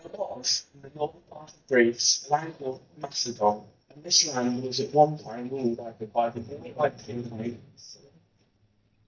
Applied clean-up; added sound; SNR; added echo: neural mask model DeepFilterNet 3.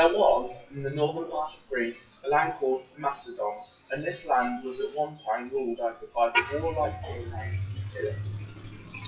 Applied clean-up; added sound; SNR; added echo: classical method WPE with log-MMSE.